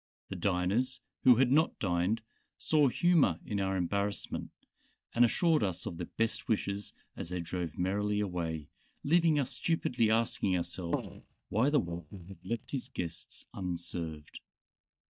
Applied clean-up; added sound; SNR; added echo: neural mask model DeepFilterNet 3.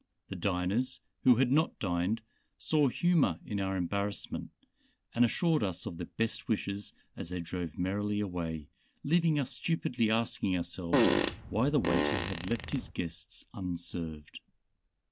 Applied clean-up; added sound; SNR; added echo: none; Fart; -1 dB; none.